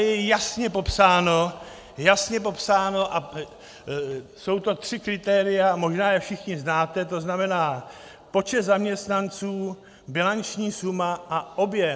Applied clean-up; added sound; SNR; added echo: none; none; none; none.